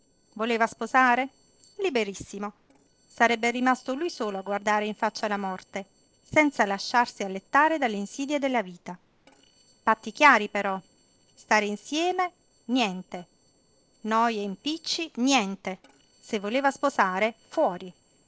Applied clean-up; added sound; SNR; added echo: neural separator model SepFormer DNS4.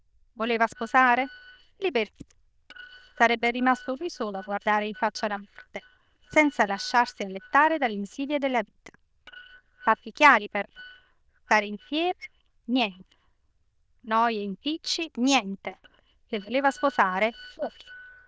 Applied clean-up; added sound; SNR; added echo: neural diffusion model UNIVERSE++.